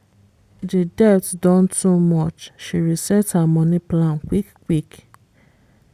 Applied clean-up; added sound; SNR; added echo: none; none; none; none.